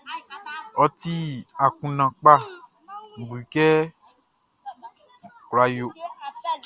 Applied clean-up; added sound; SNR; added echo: none; none; none; none.